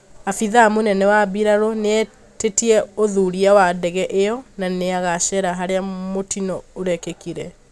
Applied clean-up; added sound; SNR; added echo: none; none; none; none.